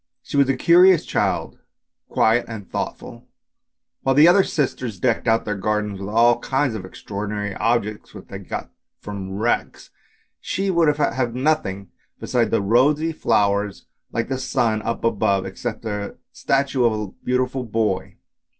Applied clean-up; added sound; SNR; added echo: none; none; none; none.